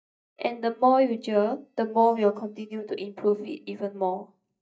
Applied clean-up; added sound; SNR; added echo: neural mask model DeepFilterNet 3.